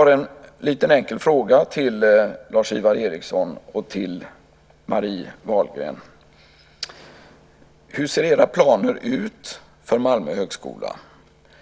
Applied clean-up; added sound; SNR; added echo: none; none; none; none.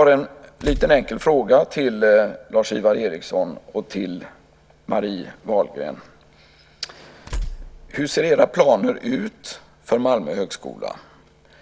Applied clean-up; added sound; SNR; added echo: none; Tools; 12 dB; none.